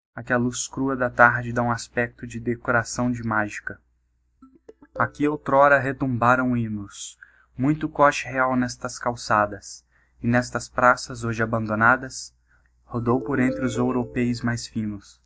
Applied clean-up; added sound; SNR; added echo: neural mask model DeepFilterNet 3.